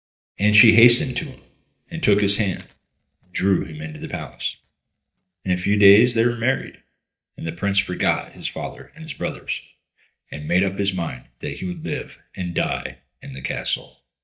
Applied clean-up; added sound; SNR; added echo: neural mask model DeepFilterNet 3.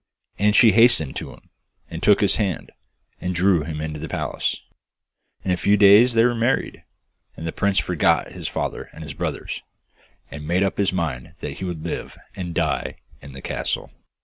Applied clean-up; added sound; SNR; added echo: none; none; none; none.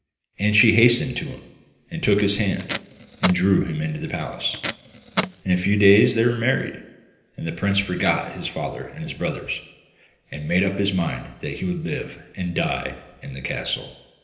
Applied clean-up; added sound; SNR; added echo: none; Packing tape, duct tape; 9 dB; reverberation time 0.8 s.